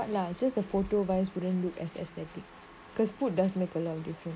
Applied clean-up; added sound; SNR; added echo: none; none; none; none.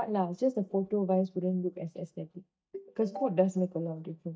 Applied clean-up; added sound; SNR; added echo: neural mask model DeepFilterNet 3.